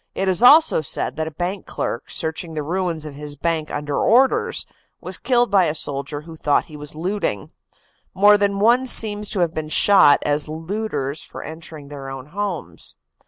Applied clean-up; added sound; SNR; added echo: none; none; none; none.